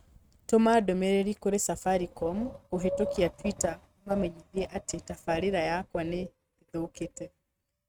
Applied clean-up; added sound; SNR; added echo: neural mask model RNNoise.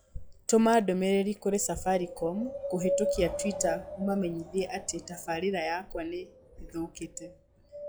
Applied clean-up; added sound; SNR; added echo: classical method log-MMSE.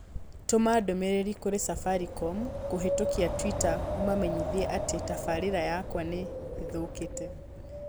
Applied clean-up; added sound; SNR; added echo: none; Wind; 4 dB; none.